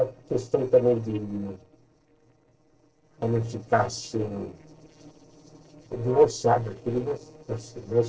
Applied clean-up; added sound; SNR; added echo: neural separator model SepFormer DNS4.